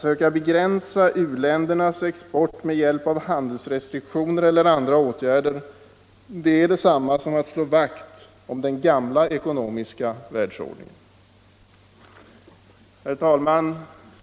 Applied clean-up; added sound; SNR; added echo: none; none; none; none.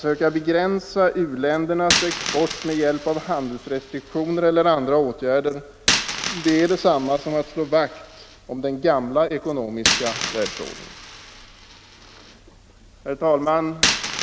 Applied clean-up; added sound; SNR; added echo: none; Coin (dropping); 7 dB; none.